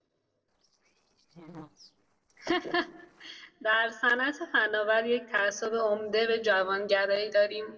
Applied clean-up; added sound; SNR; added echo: neural separator model SepFormer DNS4.